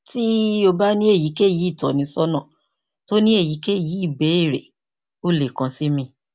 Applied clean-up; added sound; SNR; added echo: none; none; none; none.